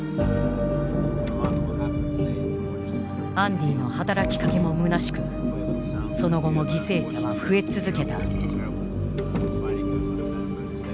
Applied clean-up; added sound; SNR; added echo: none; Burping, eructation + Slam; 12 dB; none.